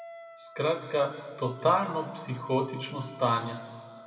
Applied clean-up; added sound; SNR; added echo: none; Wind instrument, woodwind instrument; 18 dB; reverberation time 1.8 s.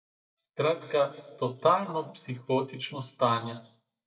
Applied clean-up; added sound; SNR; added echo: neural mask model DeepFilterNet 3.